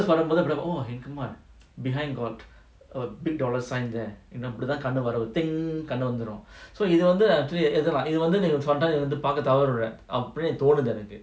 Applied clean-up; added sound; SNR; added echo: none; none; none; none.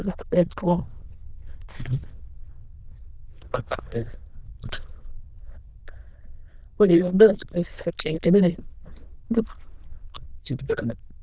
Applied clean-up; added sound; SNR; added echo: neural diffusion model UNIVERSE++.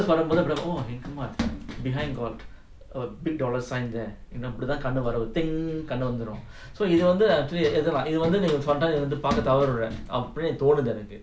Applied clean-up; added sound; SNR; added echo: none; Run; 11 dB; none.